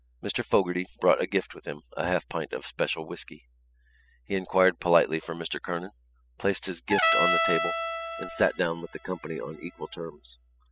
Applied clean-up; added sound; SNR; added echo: classical method spectral subtraction.